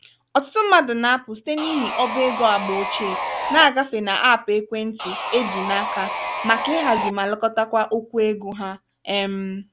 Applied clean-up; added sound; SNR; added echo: none; Sawing; 4 dB; none.